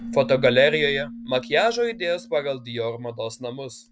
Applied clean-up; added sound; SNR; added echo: none; Keyboard (musical); 15 dB; none.